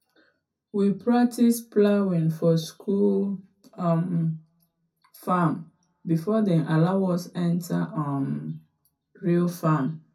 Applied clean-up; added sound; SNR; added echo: none; none; none; reverberation time 0.3 s.